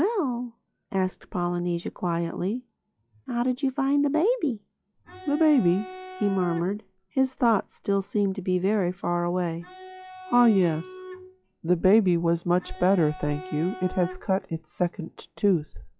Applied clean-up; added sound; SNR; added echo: classical method log-MMSE.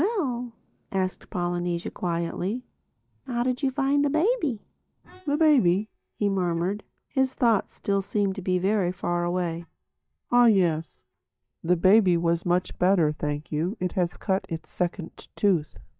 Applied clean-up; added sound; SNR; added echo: neural mask model DeepFilterNet 3.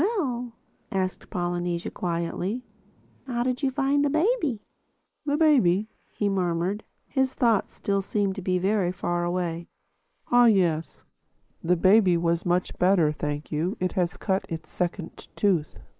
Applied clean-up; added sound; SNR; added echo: neural mask model Resemble Enhance denoiser.